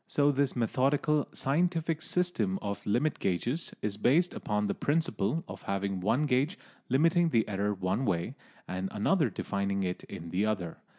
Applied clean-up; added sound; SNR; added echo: none; none; none; none.